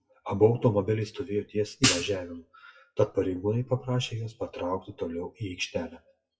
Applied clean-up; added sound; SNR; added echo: classical method WPE with log-MMSE.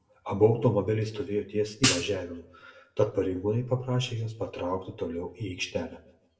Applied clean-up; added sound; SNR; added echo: none; Hi-hat; 1 dB; reverberation time 0.6 s.